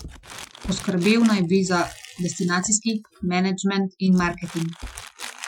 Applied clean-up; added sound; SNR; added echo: classical method Wiener filter.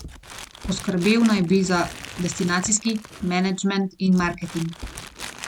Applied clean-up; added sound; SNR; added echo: none; Crumpling, crinkling; 15 dB; none.